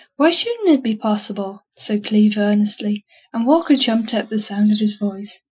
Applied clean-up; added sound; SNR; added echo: classical method Wiener filter.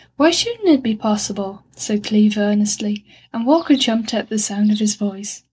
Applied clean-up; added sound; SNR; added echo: neural mask model DeepFilterNet 3.